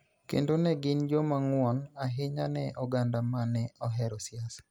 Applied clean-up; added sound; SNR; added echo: none; none; none; none.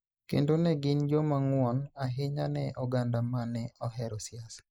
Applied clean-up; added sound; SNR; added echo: neural mask model Resemble Enhance denoiser.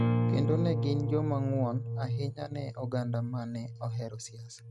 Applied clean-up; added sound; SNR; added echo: neural mask model RNNoise.